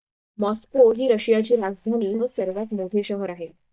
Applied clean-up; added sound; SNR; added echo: neural mask model DeepFilterNet 3.